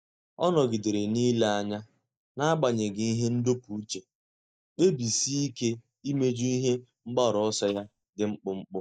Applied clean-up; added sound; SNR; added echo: neural mask model DeepFilterNet 3.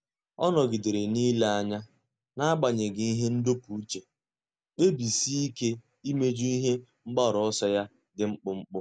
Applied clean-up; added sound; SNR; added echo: none; none; none; none.